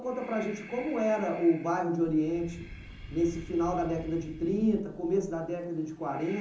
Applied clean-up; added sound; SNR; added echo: none; Breathing; 17 dB; reverberation time 0.6 s.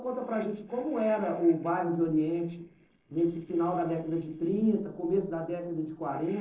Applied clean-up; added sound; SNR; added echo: neural separator model SepFormer DNS4.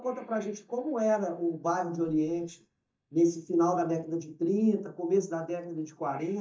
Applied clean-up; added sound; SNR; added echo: neural mask model DeepFilterNet 3.